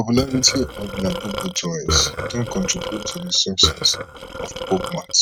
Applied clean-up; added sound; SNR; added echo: neural mask model RNNoise.